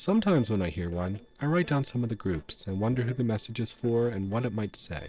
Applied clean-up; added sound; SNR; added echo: neural separator model SepFormer DNS4.